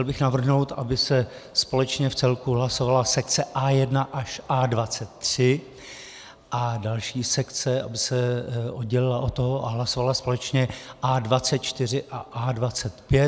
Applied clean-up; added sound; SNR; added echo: none; none; none; none.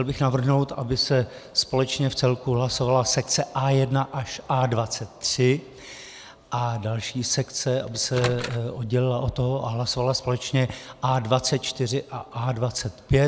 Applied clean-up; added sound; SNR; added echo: none; Microwave oven; 11 dB; none.